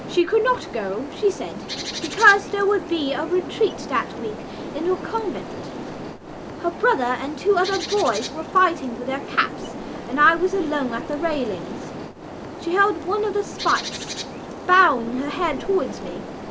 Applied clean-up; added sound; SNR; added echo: none; Bird; 10 dB; none.